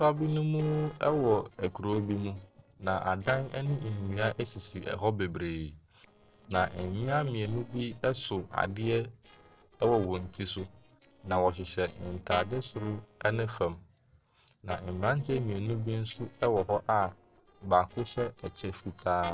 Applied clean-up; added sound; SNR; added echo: neural separator model SepFormer DNS4.